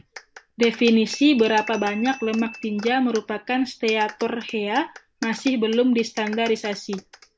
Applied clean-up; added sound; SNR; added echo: none; Clapping + Glass / Bell; 18 dB; none.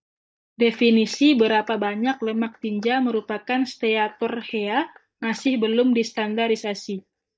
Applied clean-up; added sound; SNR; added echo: neural mask model DeepFilterNet 3.